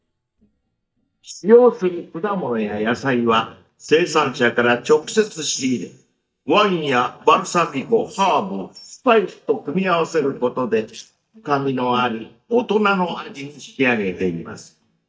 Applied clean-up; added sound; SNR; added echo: neural mask model DeepFilterNet 3.